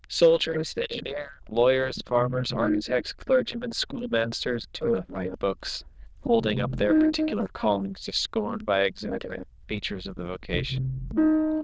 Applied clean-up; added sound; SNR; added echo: neural diffusion model UNIVERSE++.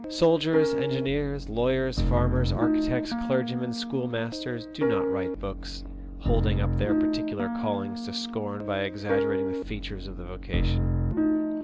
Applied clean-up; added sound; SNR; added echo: none; Piano; -2 dB; none.